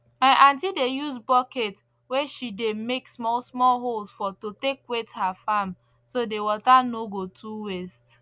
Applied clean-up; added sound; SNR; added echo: none; none; none; none.